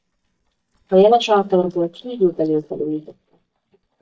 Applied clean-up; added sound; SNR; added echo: neural mask model DeepFilterNet 3.